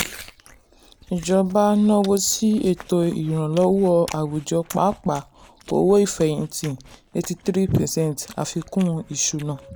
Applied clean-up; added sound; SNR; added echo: none; Chewing, mastication; 20 dB; none.